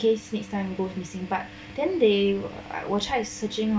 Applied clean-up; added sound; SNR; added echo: none; none; none; none.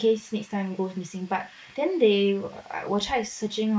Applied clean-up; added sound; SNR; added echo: neural mask model Resemble Enhance denoiser.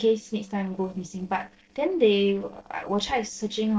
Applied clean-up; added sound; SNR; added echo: neural separator model SepFormer DNS4.